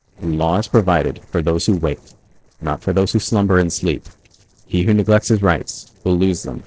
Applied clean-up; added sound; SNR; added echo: neural separator model SepFormer DNS4.